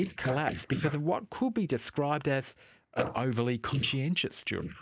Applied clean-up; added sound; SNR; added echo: neural mask model Resemble Enhance denoiser.